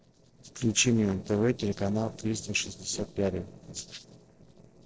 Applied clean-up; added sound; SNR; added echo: neural separator model SepFormer DNS4.